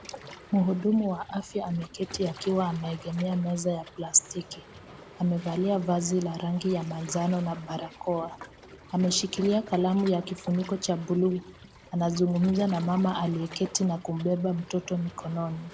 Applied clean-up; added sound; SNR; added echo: none; Waves, surf; 18 dB; none.